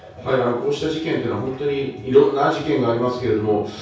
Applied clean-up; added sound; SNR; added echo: none; none; none; reverberation time 0.6 s.